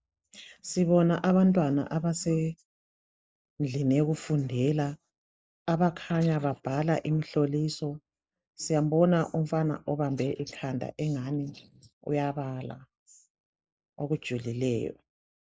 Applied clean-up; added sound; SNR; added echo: neural mask model Resemble Enhance denoiser.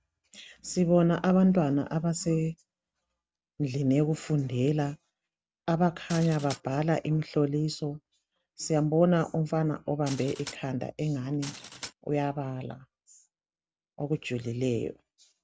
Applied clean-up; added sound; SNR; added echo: none; Glass; 16 dB; none.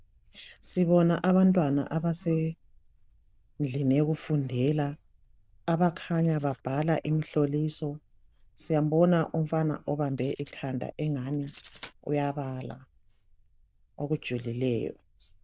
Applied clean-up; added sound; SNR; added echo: neural diffusion model UNIVERSE++.